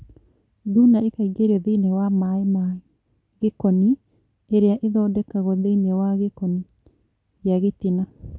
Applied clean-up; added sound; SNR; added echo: none; none; none; none.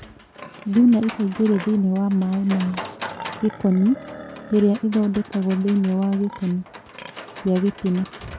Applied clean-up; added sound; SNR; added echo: none; Livestock, farm animals, working animals; 16 dB; none.